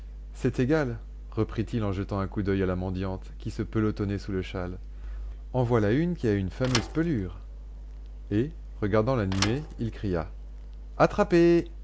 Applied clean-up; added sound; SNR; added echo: none; Thump, thud; 13 dB; none.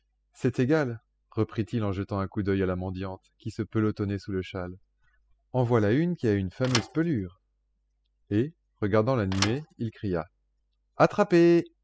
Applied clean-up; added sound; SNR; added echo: classical method spectral subtraction.